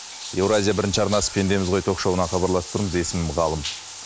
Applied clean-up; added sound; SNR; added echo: none; Bathtub (filling or washing); 13 dB; none.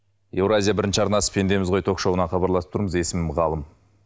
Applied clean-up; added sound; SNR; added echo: none; none; none; none.